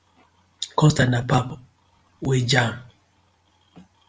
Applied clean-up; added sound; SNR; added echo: none; none; none; none.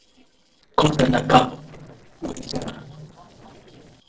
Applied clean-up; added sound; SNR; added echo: neural separator model SepFormer DNS4.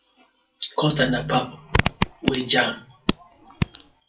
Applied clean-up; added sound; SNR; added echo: classical method WPE with log-MMSE.